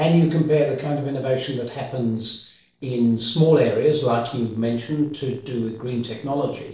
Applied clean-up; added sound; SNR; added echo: neural separator model SepFormer DNS4.